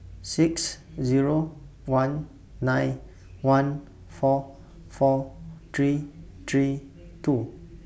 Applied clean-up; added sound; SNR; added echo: none; none; none; none.